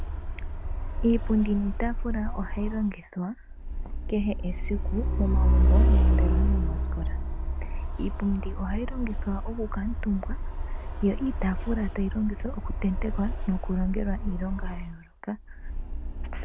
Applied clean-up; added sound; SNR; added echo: none; Truck; -4 dB; none.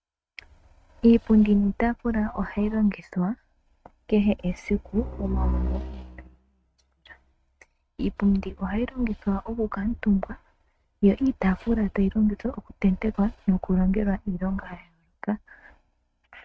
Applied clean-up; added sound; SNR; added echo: neural mask model RNNoise.